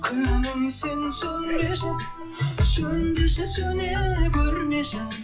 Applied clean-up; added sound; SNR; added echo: classical method log-MMSE.